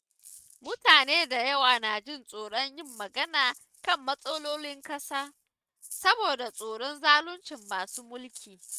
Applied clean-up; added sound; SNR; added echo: neural mask model RNNoise.